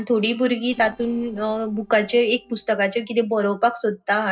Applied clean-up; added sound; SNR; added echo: neural separator model SepFormer DNS4.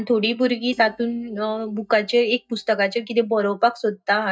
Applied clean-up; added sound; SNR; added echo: neural mask model DeepFilterNet 3.